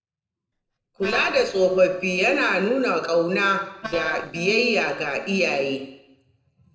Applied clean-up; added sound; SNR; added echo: neural separator model SepFormer DNS4.